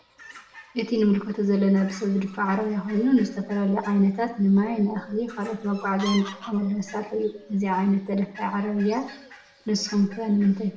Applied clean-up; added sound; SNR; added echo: none; Fowl; 20 dB; reverberation time 0.5 s.